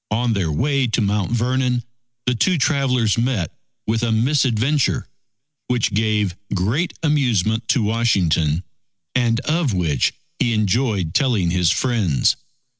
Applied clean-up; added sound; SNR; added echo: none; none; none; none.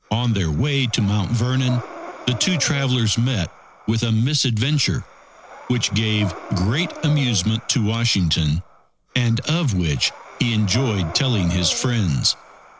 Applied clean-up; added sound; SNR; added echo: none; Breathing; 17 dB; none.